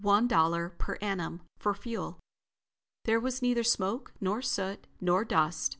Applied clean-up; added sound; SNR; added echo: none; none; none; none.